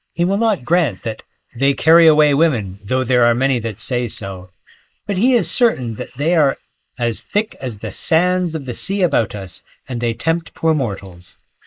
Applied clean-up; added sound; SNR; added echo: neural mask model Resemble Enhance denoiser.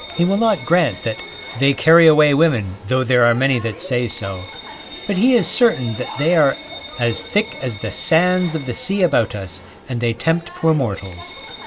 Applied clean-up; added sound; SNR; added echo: none; Bell; 16 dB; none.